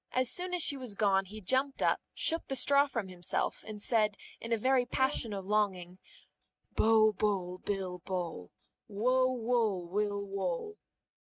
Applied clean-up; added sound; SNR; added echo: neural mask model RNNoise.